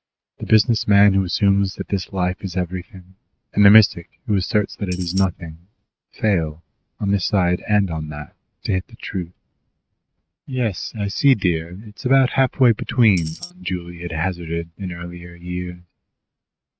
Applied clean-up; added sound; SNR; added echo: neural mask model RNNoise.